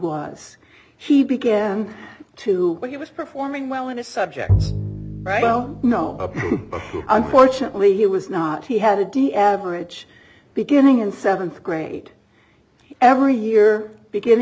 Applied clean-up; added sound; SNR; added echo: none; Bowed string instrument; 6 dB; none.